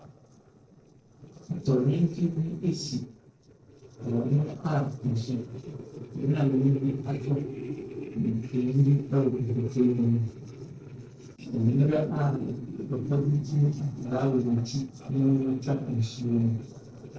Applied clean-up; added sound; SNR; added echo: neural separator model SepFormer DNS4.